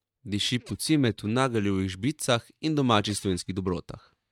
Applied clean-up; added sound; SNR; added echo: neural mask model DeepFilterNet 3.